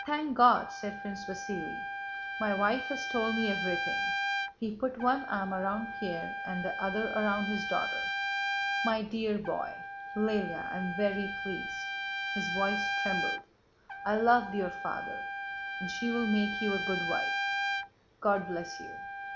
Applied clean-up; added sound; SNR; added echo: none; Trumpet; 3 dB; none.